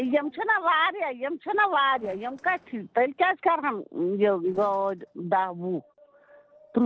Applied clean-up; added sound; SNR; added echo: neural separator model SepFormer DNS4.